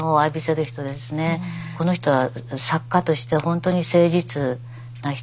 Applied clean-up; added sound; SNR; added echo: none; Scissors; 14 dB; none.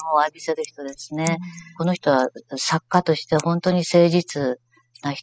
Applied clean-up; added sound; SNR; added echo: classical method spectral subtraction.